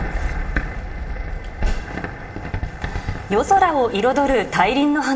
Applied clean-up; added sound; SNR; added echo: none; none; none; reverberation time 1.8 s.